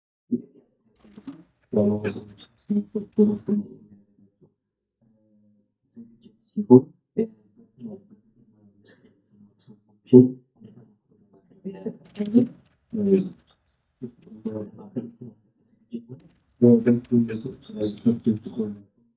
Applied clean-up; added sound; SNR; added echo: neural mask model DeepFilterNet 3.